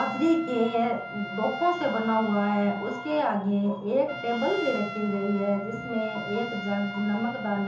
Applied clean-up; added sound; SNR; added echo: none; Trumpet; 11 dB; reverberation time 0.6 s.